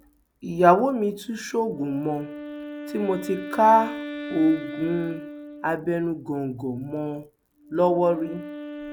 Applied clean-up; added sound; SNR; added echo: none; Wind instrument, woodwind instrument; 13 dB; none.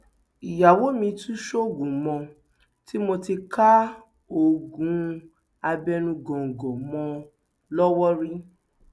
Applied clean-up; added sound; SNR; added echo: none; none; none; none.